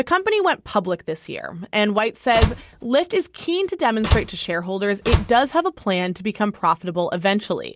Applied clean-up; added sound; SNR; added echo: none; Slam; 3 dB; none.